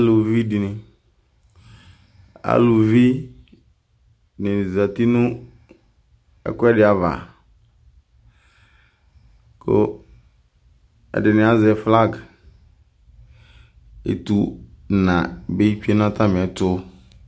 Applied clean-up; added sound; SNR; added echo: none; none; none; none.